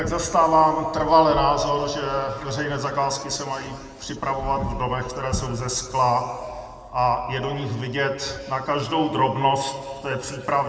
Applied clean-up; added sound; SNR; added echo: none; none; none; reverberation time 1.9 s.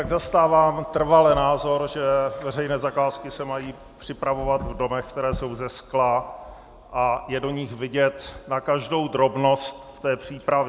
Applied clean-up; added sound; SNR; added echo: none; none; none; none.